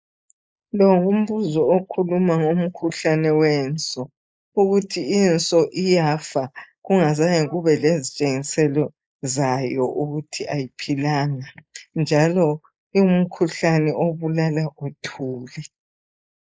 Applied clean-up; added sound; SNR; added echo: neural mask model Resemble Enhance denoiser.